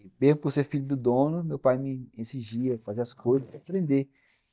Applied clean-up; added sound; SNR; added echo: neural mask model DeepFilterNet 3.